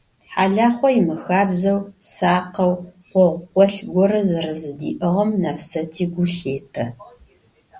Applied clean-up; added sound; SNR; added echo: none; none; none; none.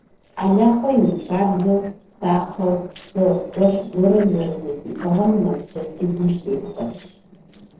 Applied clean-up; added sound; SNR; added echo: neural separator model SepFormer DNS4.